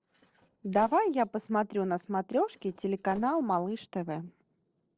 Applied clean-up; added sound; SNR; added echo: neural separator model SepFormer DNS4.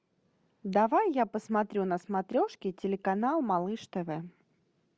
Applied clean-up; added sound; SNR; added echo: none; none; none; none.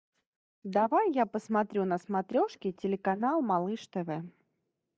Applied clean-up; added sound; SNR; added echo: neural mask model DeepFilterNet 3.